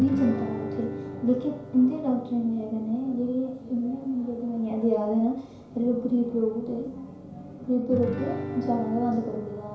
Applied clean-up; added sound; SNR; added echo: none; Guitar; 11 dB; reverberation time 0.6 s.